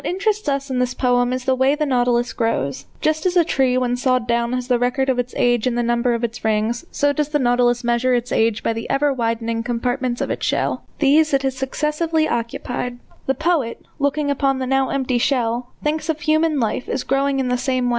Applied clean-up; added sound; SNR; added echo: none; none; none; none.